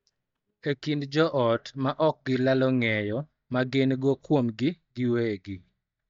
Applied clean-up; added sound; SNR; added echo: neural mask model DeepFilterNet 3.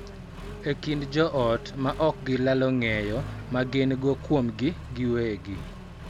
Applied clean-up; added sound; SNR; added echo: none; Accelerating, revving, vroom; 12 dB; none.